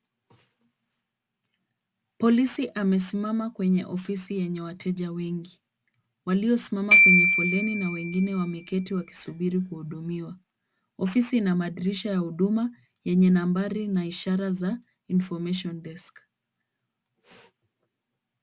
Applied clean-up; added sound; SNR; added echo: none; Glockenspiel; -4 dB; none.